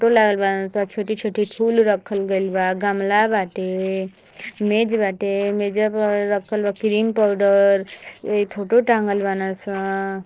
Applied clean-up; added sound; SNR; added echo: neural separator model SepFormer DNS4.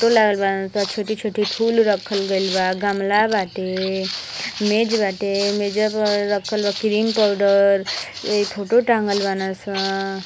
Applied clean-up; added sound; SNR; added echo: none; Walk, footsteps; 12 dB; none.